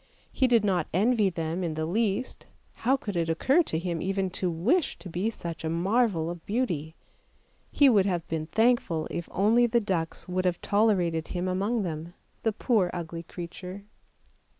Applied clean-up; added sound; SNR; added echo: none; none; none; none.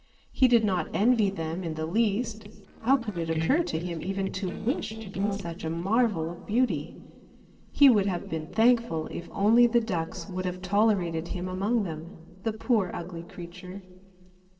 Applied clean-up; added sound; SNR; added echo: neural separator model SepFormer DNS4.